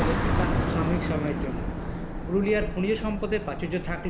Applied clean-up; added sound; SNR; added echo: none; Car passing by; -1 dB; none.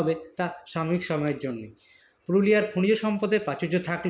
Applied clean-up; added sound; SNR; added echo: none; none; none; none.